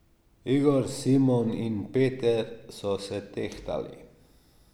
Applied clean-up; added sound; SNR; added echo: none; none; none; none.